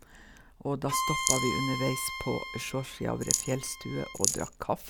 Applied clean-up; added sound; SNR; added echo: none; Bowed string instrument + Rattle; 1 dB; none.